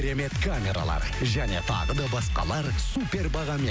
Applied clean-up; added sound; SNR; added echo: none; Bowed string instrument; 19 dB; none.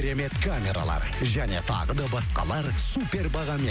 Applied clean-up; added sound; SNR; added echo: none; none; none; none.